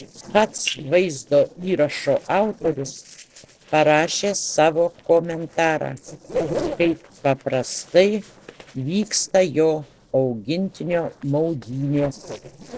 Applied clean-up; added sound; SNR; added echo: neural separator model SepFormer DNS4.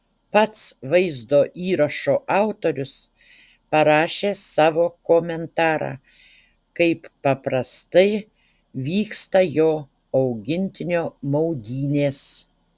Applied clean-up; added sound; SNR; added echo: none; none; none; none.